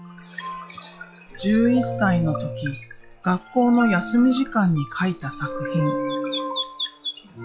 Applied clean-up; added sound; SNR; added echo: classical method log-MMSE.